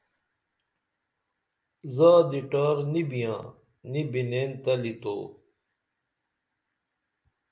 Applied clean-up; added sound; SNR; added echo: none; none; none; none.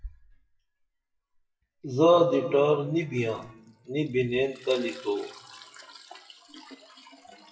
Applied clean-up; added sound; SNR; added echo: classical method WPE with log-MMSE.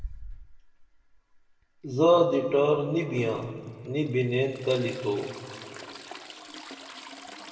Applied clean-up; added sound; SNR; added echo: none; Trickle, dribble / Toilet flush; 16 dB; reverberation time 1.9 s.